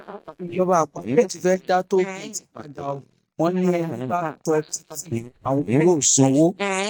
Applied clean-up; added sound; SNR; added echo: neural mask model DeepFilterNet 3.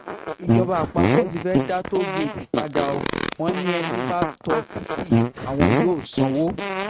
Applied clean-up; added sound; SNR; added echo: neural mask model RNNoise.